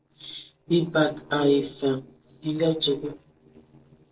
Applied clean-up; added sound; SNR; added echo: neural separator model SepFormer DNS4.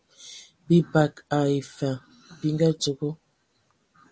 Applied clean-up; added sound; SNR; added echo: none; none; none; none.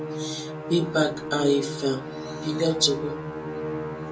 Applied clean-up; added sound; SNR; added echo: none; Musical instrument; 5 dB; reverberation time 0.2 s.